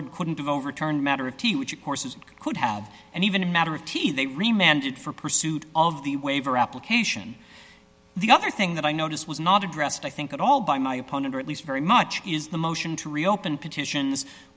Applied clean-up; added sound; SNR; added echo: none; none; none; none.